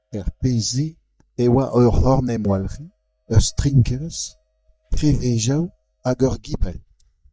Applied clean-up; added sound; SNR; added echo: neural mask model DeepFilterNet 3.